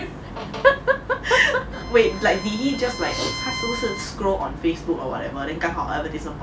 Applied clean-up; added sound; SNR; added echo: none; Bowed string instrument; 11 dB; none.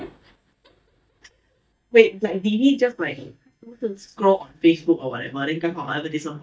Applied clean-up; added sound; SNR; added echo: neural mask model DeepFilterNet 3.